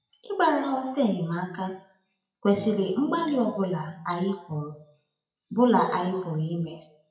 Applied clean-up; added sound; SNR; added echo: classical method WPE with log-MMSE.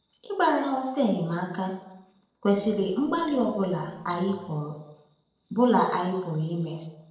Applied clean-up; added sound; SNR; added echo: neural separator model SepFormer DNS4.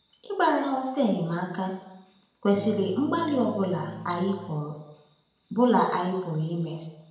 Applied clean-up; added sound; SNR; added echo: none; Electric guitar / Strum; 13 dB; reverberation time 0.8 s.